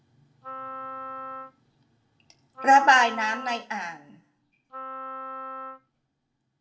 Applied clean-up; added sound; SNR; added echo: none; Wind instrument, woodwind instrument; 12 dB; reverberation time 0.5 s.